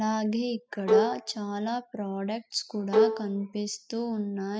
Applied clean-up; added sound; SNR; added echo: classical method spectral subtraction.